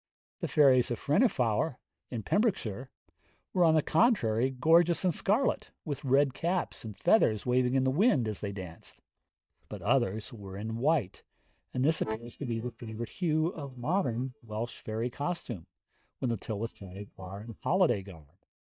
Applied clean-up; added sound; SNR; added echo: neural mask model DeepFilterNet 3.